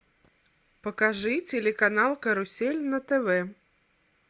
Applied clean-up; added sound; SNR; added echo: none; none; none; none.